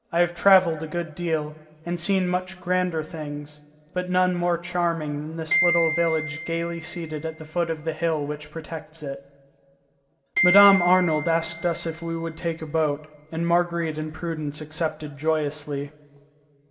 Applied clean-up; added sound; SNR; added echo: none; Glockenspiel; 6 dB; reverberation time 1.5 s.